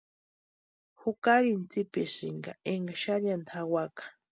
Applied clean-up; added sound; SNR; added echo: none; none; none; none.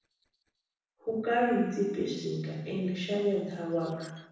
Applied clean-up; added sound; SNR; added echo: neural separator model SepFormer DNS4.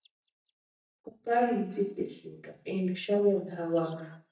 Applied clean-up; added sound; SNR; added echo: neural mask model DeepFilterNet 3.